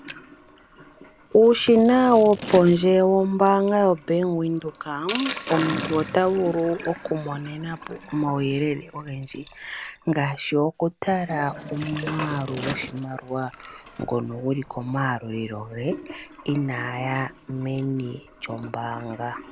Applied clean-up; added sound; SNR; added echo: none; Sink (filling or washing) + Scissors; 14 dB; none.